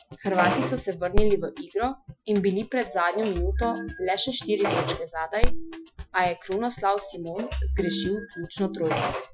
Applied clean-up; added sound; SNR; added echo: classical method Wiener filter.